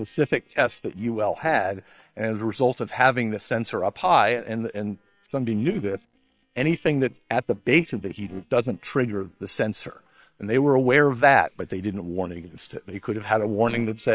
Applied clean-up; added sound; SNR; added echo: neural separator model SepFormer WHAM!.